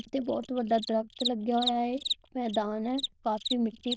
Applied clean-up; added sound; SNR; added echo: neural diffusion model UNIVERSE++.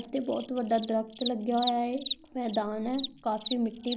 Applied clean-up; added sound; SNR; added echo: none; Cricket; 8 dB; none.